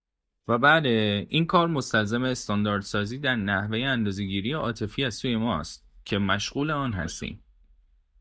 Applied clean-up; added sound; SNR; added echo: neural mask model DeepFilterNet 3.